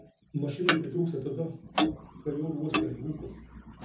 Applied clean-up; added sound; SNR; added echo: none; Clock; 0 dB; reverberation time 0.5 s.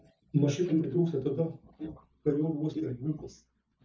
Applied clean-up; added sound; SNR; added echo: neural mask model DeepFilterNet 3.